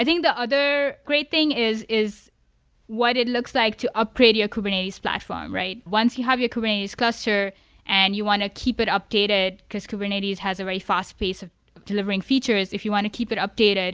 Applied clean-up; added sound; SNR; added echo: none; none; none; none.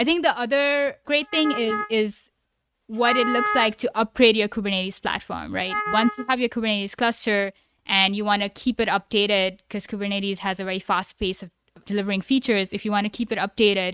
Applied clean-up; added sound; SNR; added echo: neural mask model RNNoise.